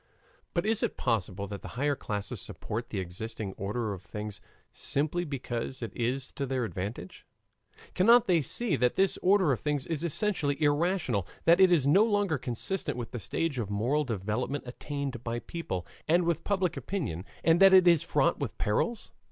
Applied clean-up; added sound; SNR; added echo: none; none; none; none.